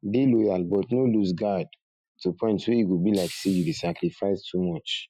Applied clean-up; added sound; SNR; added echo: classical method Wiener filter.